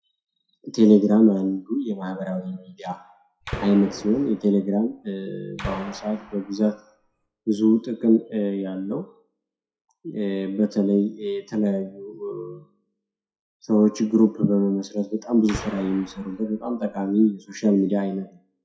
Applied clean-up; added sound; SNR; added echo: classical method WPE with log-MMSE.